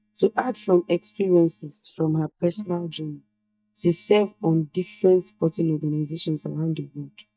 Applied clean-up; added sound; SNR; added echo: neural mask model DeepFilterNet 3.